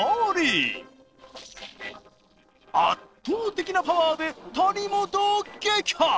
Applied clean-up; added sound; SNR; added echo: neural separator model SepFormer DNS4.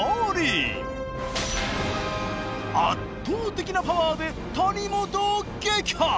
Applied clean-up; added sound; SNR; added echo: none; none; none; none.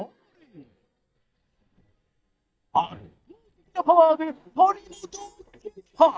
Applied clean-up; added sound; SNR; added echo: neural mask model DeepFilterNet 3.